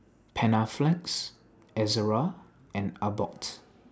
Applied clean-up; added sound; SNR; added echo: none; none; none; none.